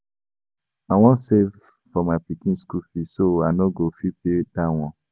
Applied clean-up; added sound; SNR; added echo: none; none; none; none.